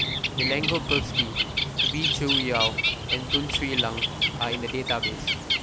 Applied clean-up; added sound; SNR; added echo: none; Bird; -4 dB; none.